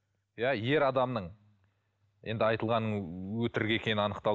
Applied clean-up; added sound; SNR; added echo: none; none; none; none.